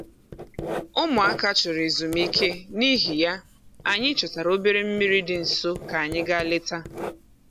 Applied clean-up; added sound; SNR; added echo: none; Writing; 12 dB; none.